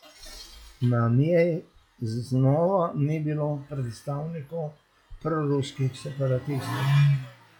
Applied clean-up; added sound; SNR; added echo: classical method log-MMSE.